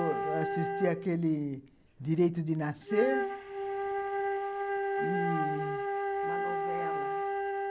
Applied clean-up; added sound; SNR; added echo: none; Wind instrument, woodwind instrument; -1 dB; none.